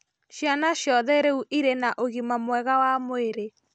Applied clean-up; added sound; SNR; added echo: none; none; none; none.